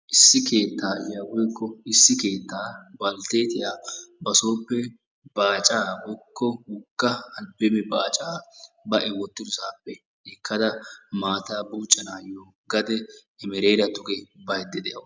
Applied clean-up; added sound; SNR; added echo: none; none; none; none.